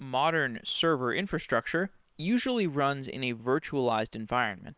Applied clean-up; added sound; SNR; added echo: neural separator model SepFormer WHAM!.